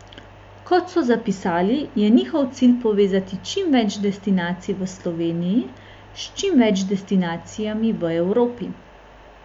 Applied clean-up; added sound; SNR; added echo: none; none; none; none.